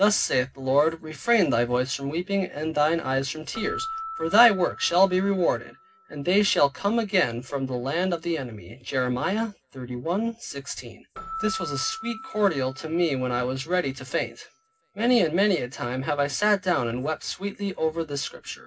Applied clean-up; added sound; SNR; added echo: none; Keyboard (musical); 18 dB; reverberation time 0.4 s.